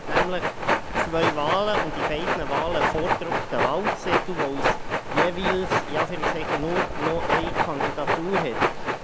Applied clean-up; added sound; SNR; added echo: none; Train; -4 dB; none.